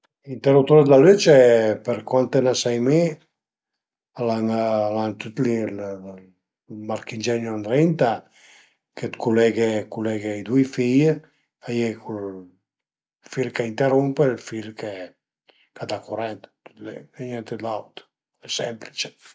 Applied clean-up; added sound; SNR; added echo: none; none; none; none.